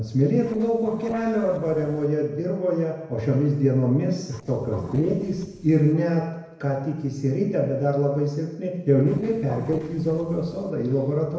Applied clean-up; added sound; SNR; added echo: neural separator model SepFormer DNS4.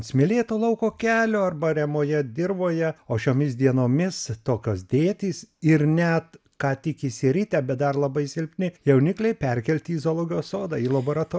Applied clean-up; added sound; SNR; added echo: none; none; none; none.